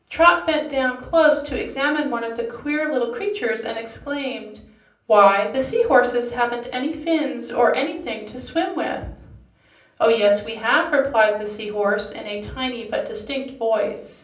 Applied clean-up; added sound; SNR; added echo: none; none; none; reverberation time 0.6 s.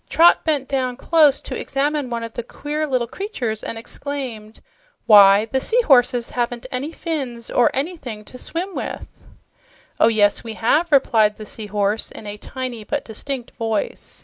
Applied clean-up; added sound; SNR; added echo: none; none; none; none.